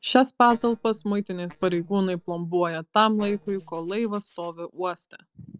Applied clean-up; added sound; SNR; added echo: neural separator model SepFormer DNS4.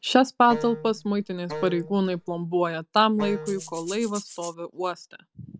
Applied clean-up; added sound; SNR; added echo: none; Wind instrument, woodwind instrument + Rattle (instrument); 12 dB; none.